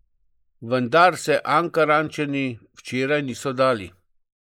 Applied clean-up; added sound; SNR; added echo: neural mask model Resemble Enhance denoiser.